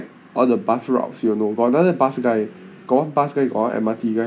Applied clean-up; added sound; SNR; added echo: none; none; none; none.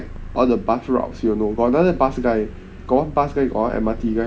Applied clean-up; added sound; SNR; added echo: none; Purr; 13 dB; none.